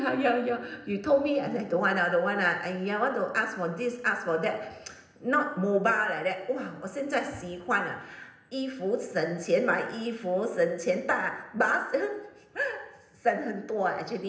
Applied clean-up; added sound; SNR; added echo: none; none; none; reverberation time 0.9 s.